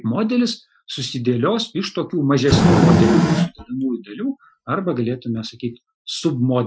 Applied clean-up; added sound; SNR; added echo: classical method Wiener filter.